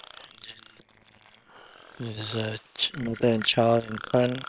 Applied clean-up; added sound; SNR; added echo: neural separator model SepFormer WHAM!.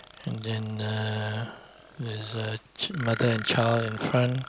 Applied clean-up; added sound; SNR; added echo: none; Burping, eructation; 14 dB; none.